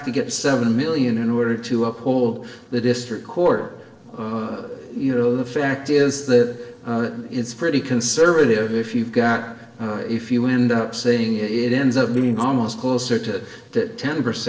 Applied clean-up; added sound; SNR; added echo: neural separator model SepFormer DNS4.